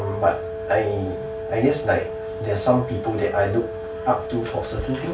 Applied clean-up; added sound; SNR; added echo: none; Wind instrument, woodwind instrument; 7 dB; reverberation time 0.2 s.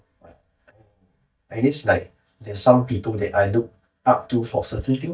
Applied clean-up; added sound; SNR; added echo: neural mask model DeepFilterNet 3.